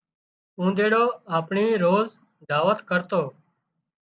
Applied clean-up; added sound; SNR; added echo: none; none; none; none.